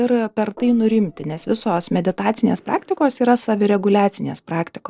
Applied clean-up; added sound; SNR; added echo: neural separator model SepFormer DNS4.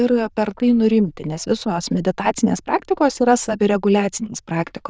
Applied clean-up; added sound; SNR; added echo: neural diffusion model UNIVERSE++.